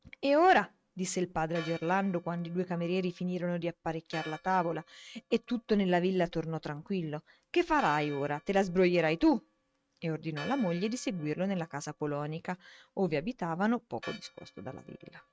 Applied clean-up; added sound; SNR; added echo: neural mask model RNNoise.